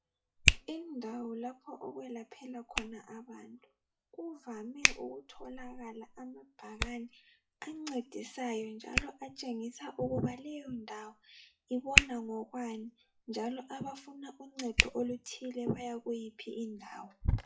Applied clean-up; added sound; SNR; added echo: classical method WPE with log-MMSE.